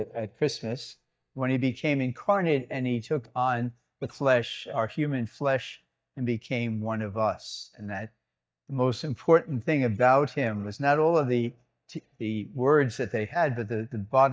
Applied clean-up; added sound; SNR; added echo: neural mask model DeepFilterNet 3.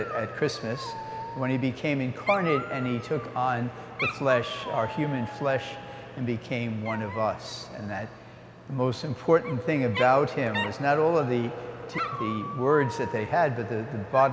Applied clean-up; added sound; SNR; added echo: none; Dog; 11 dB; none.